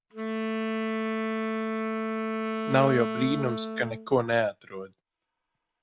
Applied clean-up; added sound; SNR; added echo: none; Wind instrument, woodwind instrument; 2 dB; none.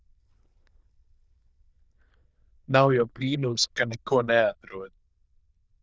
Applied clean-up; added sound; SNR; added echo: neural diffusion model UNIVERSE++.